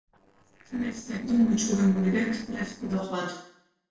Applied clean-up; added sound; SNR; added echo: neural separator model SepFormer DNS4.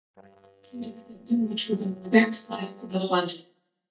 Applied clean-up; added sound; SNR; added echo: neural mask model DeepFilterNet 3.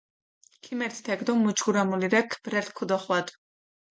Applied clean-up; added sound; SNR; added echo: none; none; none; none.